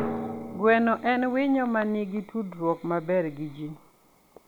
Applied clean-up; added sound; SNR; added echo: none; Drum; 13 dB; none.